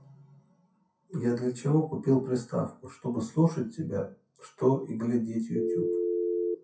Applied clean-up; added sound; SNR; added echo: classical method WPE with log-MMSE.